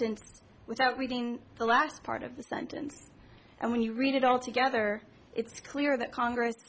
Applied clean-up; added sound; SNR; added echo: none; none; none; none.